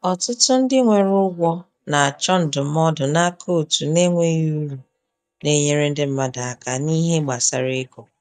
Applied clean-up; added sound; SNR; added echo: neural mask model DeepFilterNet 3.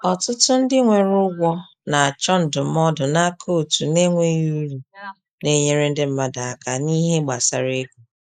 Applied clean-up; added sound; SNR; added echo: neural mask model Resemble Enhance denoiser.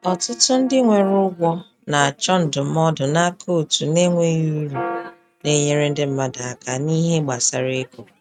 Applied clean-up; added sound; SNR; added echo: neural mask model RNNoise.